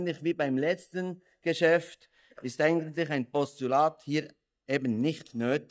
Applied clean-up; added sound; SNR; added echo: neural mask model DeepFilterNet 3.